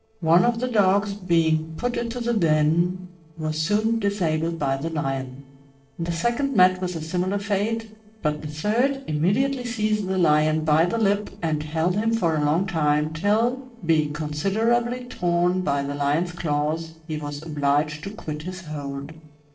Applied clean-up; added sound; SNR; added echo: neural separator model SepFormer DNS4.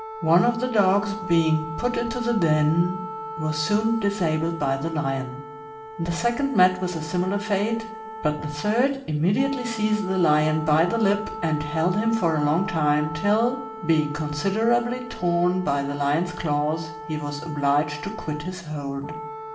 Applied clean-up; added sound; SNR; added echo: none; Wind instrument, woodwind instrument; 12 dB; reverberation time 0.9 s.